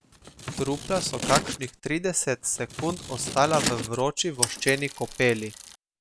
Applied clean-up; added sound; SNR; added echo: none; Mechanisms / Bicycle + Scissors; 5 dB; none.